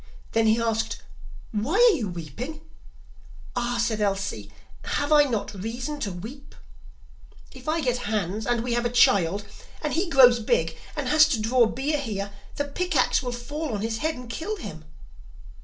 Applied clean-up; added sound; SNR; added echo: none; none; none; reverberation time 0.2 s.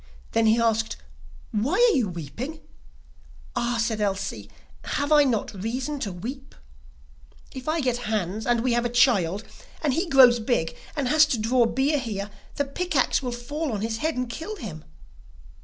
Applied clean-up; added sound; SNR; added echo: none; none; none; none.